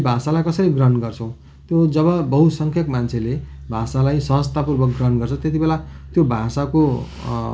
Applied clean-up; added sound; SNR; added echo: none; none; none; none.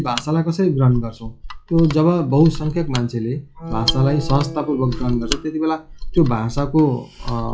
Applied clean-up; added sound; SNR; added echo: classical method log-MMSE.